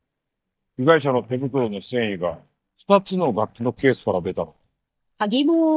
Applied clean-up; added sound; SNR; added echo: neural mask model DeepFilterNet 3.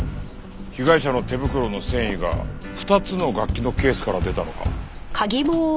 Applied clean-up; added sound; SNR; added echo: none; none; none; none.